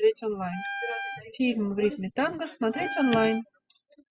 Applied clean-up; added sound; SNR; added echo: classical method spectral subtraction.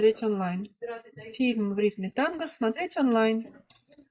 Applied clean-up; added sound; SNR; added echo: neural mask model Resemble Enhance denoiser.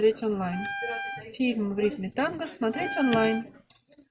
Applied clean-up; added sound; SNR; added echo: none; Wind instrument, woodwind instrument; 8 dB; none.